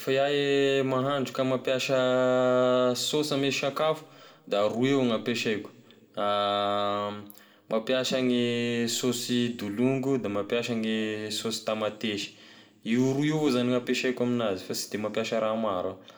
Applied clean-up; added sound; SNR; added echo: none; none; none; reverberation time 0.5 s.